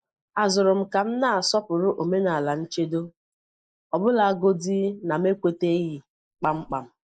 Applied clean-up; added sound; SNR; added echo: neural mask model Resemble Enhance denoiser.